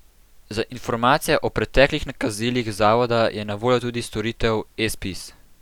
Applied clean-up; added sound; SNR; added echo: none; none; none; none.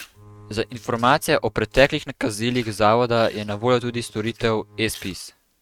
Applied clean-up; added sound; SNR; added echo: neural mask model RNNoise.